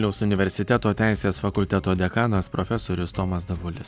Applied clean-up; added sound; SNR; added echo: none; none; none; none.